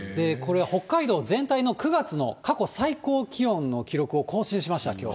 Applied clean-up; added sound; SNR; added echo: none; none; none; none.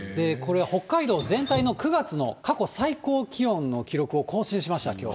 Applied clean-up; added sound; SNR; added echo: none; Drip; 17 dB; none.